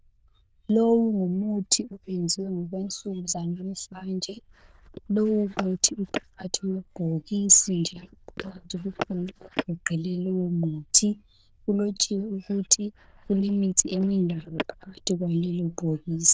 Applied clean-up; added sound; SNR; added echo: neural diffusion model UNIVERSE++.